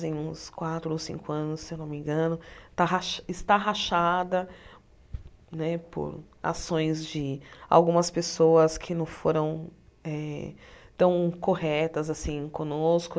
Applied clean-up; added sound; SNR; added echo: none; none; none; none.